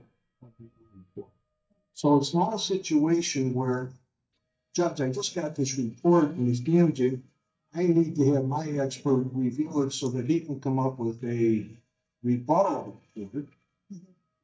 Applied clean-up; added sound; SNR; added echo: neural mask model DeepFilterNet 3.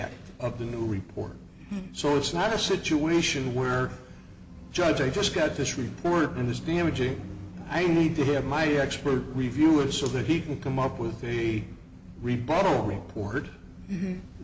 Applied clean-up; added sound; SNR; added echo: none; none; none; none.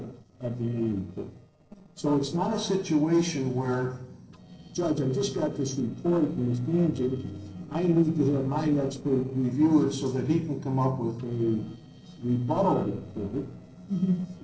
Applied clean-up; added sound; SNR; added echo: neural separator model SepFormer DNS4.